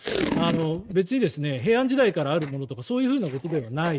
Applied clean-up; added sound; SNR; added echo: neural mask model RNNoise.